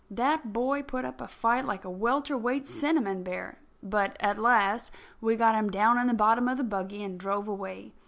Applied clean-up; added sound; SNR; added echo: none; none; none; none.